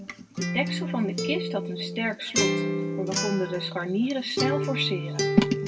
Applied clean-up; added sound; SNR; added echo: none; Acoustic guitar; 0 dB; reverberation time 1.3 s.